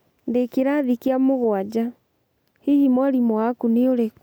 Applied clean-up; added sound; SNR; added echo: none; none; none; none.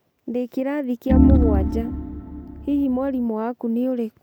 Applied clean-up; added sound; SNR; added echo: none; Organ; -4 dB; none.